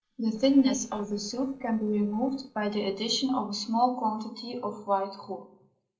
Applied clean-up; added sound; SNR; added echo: neural separator model SepFormer DNS4.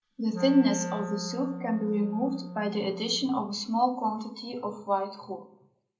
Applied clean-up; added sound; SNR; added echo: none; Wind instrument, woodwind instrument; 9 dB; reverberation time 0.5 s.